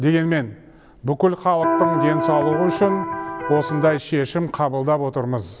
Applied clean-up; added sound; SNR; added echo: none; Electric guitar; 2 dB; none.